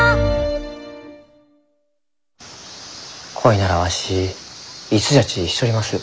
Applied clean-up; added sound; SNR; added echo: none; none; none; none.